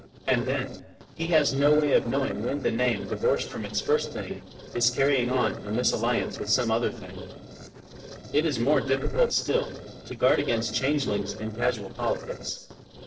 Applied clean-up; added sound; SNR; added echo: neural separator model SepFormer DNS4.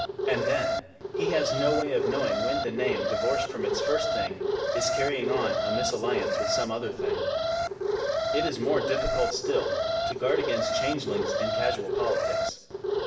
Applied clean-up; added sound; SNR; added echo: none; Alarm; -3 dB; reverberation time 0.8 s.